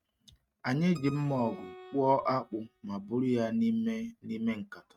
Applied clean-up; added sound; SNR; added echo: neural mask model RNNoise.